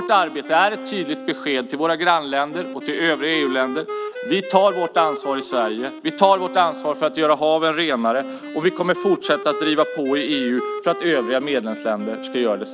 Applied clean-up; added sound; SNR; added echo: none; Wind instrument, woodwind instrument; 11 dB; none.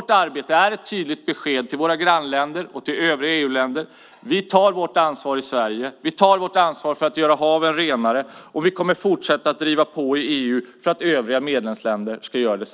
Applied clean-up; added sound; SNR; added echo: none; none; none; none.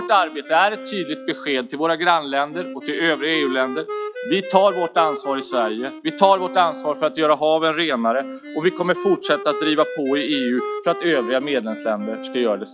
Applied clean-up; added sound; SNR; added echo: classical method log-MMSE.